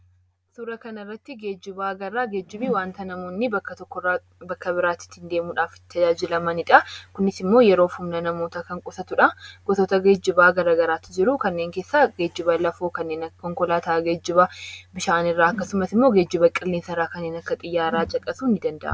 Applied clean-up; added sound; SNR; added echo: none; Whoosh, swoosh, swish; 16 dB; none.